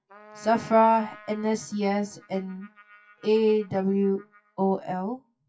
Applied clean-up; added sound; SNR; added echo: classical method WPE with log-MMSE.